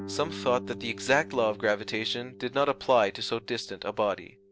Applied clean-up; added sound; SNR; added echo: none; Guitar; 15 dB; none.